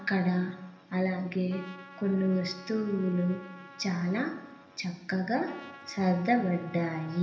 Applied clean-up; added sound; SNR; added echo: none; Trumpet; 20 dB; reverberation time 1.4 s.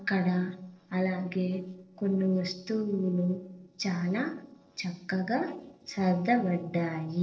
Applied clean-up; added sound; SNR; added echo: neural separator model SepFormer DNS4.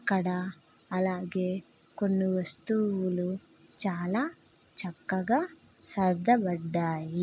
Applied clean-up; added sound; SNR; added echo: none; none; none; none.